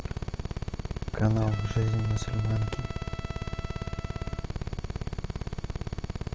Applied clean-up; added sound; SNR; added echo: none; Trumpet; 16 dB; none.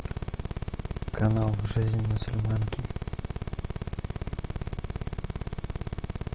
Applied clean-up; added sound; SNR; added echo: none; none; none; none.